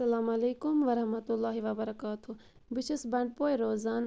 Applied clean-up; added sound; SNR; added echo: none; none; none; none.